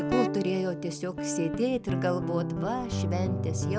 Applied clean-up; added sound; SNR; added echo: none; Guitar; 0 dB; none.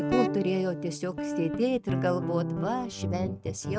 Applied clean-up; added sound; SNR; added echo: neural mask model RNNoise.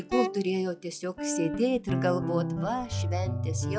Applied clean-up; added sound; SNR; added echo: classical method log-MMSE.